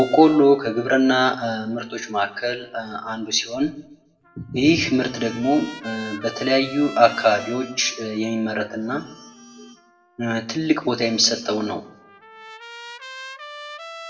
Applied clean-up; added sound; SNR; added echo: none; Trumpet; 19 dB; reverberation time 0.5 s.